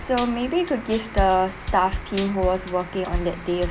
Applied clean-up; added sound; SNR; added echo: none; Drum kit; 8 dB; none.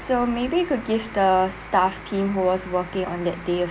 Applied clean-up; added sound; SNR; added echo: none; none; none; none.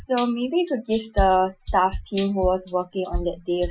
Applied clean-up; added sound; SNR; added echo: classical method Wiener filter.